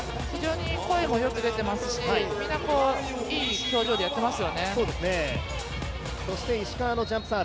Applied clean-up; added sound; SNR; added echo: none; none; none; none.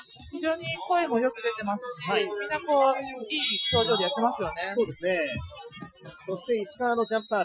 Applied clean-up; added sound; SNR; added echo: classical method Wiener filter.